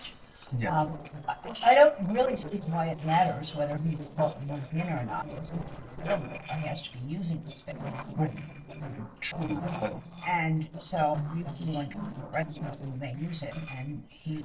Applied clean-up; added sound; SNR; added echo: neural separator model SepFormer DNS4.